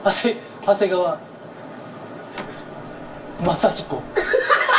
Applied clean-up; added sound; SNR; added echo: none; Truck; 17 dB; reverberation time 0.2 s.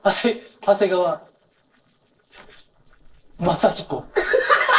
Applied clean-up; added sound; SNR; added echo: neural separator model SepFormer DNS4.